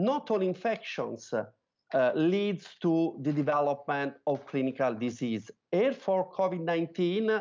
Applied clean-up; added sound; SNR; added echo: none; none; none; none.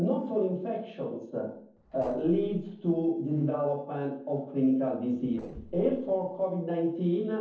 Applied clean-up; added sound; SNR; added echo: neural separator model SepFormer DNS4.